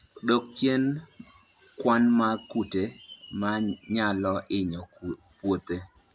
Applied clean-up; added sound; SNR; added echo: none; none; none; none.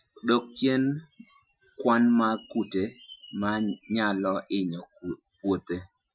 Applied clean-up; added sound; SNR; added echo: classical method Wiener filter.